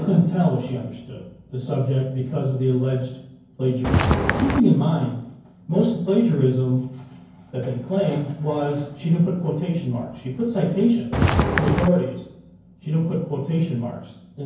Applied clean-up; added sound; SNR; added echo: none; Walk, footsteps; -3 dB; reverberation time 0.9 s.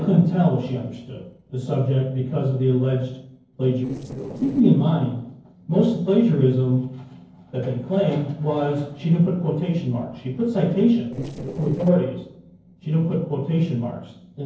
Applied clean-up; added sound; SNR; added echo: neural separator model SepFormer DNS4.